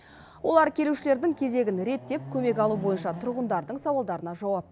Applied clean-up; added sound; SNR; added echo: none; Chatter / Car passing by / Motorcycle / Traffic noise, roadway noise / Accelerating, revving, vroom; 16 dB; none.